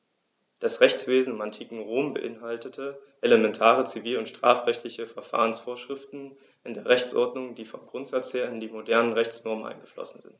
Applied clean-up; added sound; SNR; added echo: none; none; none; none.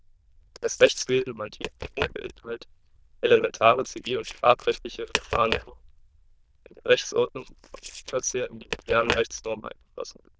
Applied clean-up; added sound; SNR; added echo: neural diffusion model UNIVERSE++.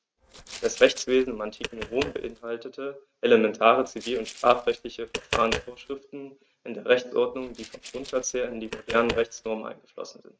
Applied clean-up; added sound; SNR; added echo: neural mask model RNNoise.